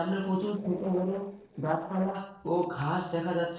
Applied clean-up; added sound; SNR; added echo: neural separator model SepFormer DNS4.